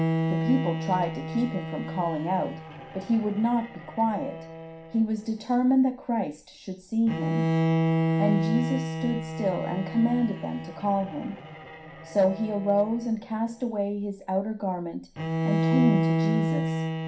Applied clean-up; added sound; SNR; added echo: none; Bowed string instrument; 2 dB; reverberation time 0.3 s.